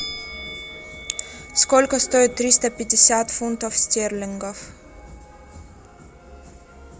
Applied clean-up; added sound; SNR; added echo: none; Musical instrument; 19 dB; none.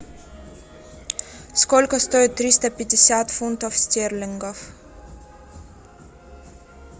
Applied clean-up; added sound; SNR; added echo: none; none; none; none.